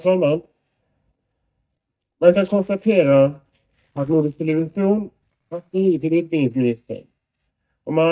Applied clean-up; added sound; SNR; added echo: neural mask model DeepFilterNet 3.